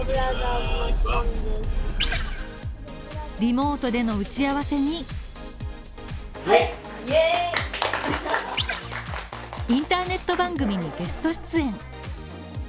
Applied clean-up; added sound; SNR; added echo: none; none; none; none.